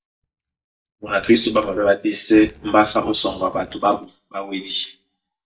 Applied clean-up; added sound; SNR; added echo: neural mask model DeepFilterNet 3.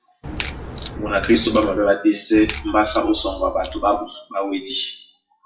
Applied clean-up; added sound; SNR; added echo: classical method WPE with log-MMSE.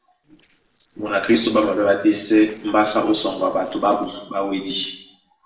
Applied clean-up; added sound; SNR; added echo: neural separator model SepFormer DNS4.